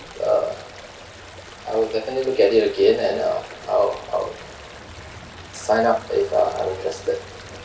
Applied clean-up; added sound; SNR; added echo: none; Stream; 18 dB; reverberation time 0.2 s.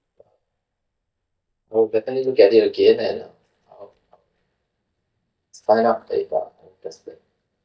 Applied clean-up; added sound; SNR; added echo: neural mask model DeepFilterNet 3.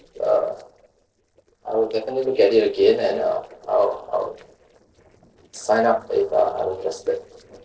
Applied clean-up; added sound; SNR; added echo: neural separator model SepFormer DNS4.